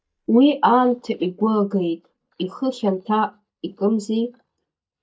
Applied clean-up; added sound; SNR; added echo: neural mask model DeepFilterNet 3.